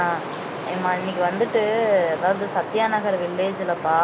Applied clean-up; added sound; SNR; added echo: none; Wind; 8 dB; none.